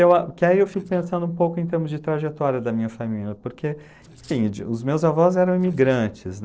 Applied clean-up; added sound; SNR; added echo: neural separator model SepFormer DNS4.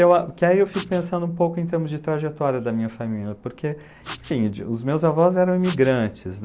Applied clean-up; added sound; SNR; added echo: none; Writing; 11 dB; none.